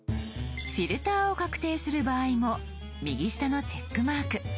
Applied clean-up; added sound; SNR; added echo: none; none; none; none.